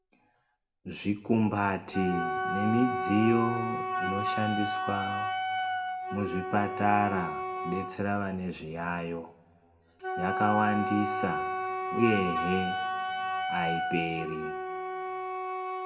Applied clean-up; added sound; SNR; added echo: none; Wind instrument, woodwind instrument; 2 dB; reverberation time 1.1 s.